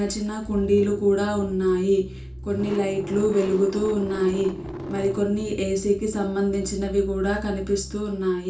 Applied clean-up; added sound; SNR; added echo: none; Engine starting / Car; 12 dB; reverberation time 0.3 s.